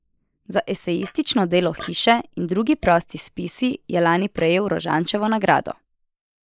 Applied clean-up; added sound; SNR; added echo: neural mask model Resemble Enhance denoiser.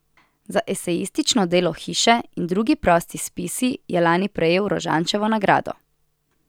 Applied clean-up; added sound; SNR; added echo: none; none; none; none.